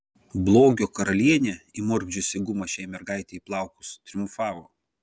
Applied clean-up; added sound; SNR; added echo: none; none; none; none.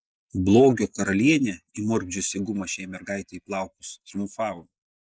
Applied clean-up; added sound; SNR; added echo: neural mask model Resemble Enhance denoiser.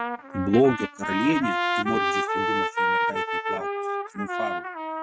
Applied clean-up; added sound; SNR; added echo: neural mask model RNNoise.